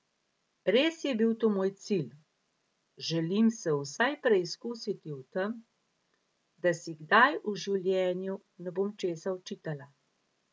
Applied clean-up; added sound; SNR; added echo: none; none; none; none.